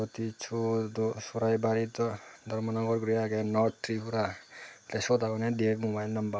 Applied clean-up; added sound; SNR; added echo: none; none; none; none.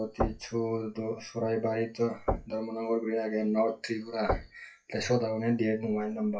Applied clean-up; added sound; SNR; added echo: classical method WPE with log-MMSE.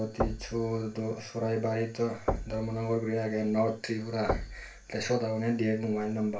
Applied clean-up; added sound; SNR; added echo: none; Knock / Wood / Percussion; 8 dB; reverberation time 0.3 s.